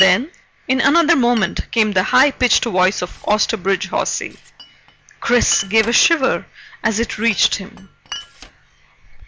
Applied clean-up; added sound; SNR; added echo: none; Glass; 15 dB; none.